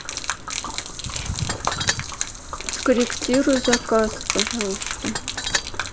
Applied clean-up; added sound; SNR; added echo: none; Gurgling / Liquid + Tools; 2 dB; none.